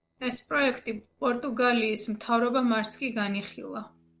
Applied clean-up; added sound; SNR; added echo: neural separator model SepFormer DNS4.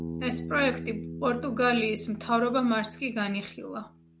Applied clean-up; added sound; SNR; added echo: none; Bass guitar; 10 dB; none.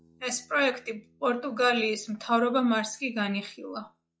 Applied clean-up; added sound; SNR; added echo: classical method log-MMSE.